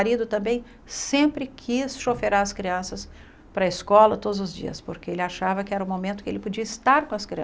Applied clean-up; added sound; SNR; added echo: none; none; none; none.